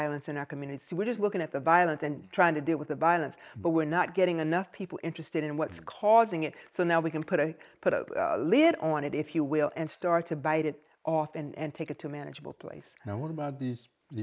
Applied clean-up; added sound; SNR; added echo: neural mask model Resemble Enhance denoiser.